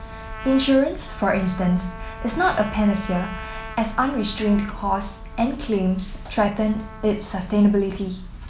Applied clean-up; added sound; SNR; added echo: none; Trumpet; 17 dB; none.